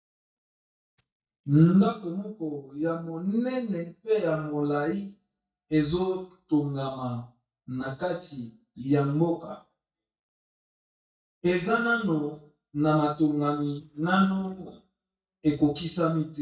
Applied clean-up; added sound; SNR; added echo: neural mask model DeepFilterNet 3.